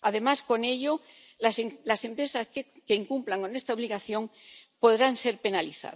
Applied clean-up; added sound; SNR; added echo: none; none; none; none.